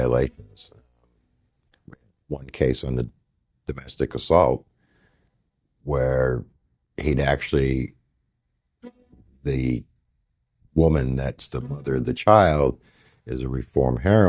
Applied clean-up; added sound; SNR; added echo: neural mask model DeepFilterNet 3.